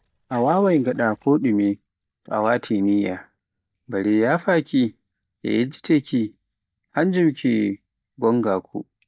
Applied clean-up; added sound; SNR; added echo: neural mask model DeepFilterNet 3.